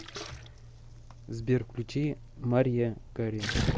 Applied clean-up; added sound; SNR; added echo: none; Splash, splatter; 11 dB; none.